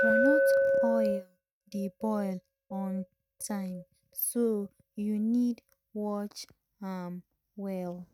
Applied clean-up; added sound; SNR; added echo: neural mask model RNNoise.